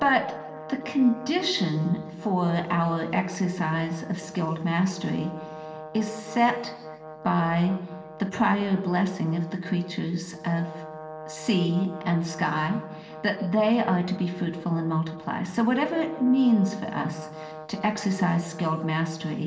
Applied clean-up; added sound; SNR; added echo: none; Brass instrument; 15 dB; reverberation time 0.9 s.